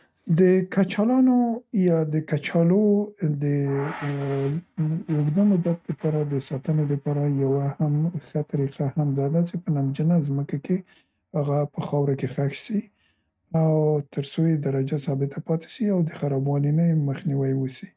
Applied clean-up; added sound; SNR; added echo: neural mask model RNNoise.